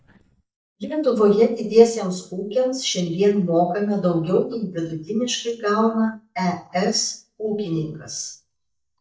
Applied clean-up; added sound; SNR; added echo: neural mask model DeepFilterNet 3.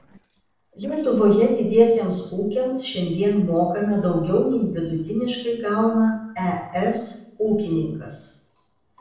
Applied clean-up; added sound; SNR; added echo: neural separator model SepFormer DNS4.